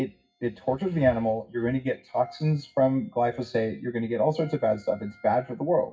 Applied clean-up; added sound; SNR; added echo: classical method WPE with log-MMSE.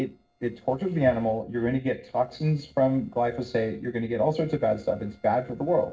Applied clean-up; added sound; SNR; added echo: neural separator model SepFormer DNS4.